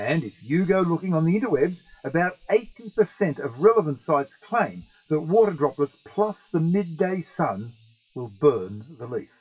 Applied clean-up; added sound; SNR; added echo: classical method WPE with log-MMSE.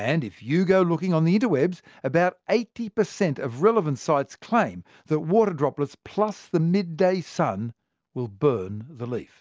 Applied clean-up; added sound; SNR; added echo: none; none; none; none.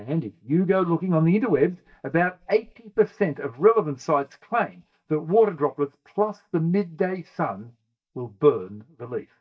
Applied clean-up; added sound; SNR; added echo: neural mask model DeepFilterNet 3.